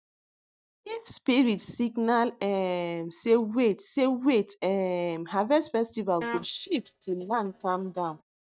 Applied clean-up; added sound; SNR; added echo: neural mask model DeepFilterNet 3.